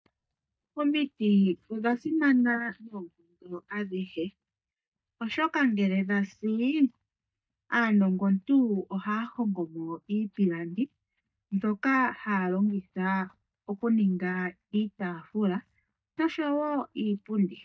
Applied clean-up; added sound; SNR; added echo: neural mask model DeepFilterNet 3.